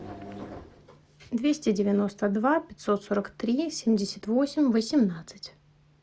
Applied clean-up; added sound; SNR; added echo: none; none; none; none.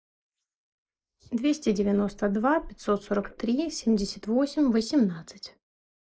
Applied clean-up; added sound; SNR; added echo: neural mask model Resemble Enhance denoiser.